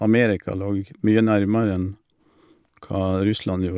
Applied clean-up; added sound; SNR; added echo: none; none; none; none.